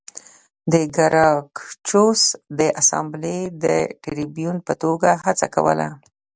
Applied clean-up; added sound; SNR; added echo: none; none; none; none.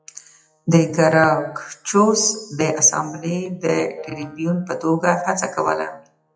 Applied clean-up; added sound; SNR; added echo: classical method WPE with log-MMSE.